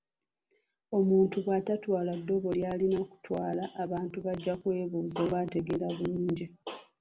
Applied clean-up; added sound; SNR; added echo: none; none; none; none.